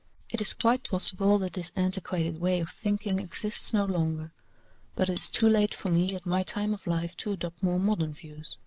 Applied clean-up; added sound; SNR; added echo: neural mask model Resemble Enhance denoiser.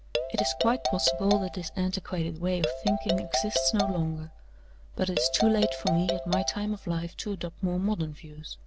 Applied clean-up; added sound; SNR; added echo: none; Marimba, xylophone; 3 dB; none.